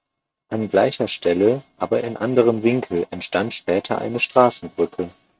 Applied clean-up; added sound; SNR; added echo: neural mask model RNNoise.